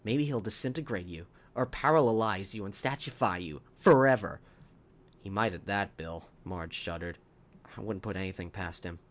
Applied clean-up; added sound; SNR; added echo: none; none; none; none.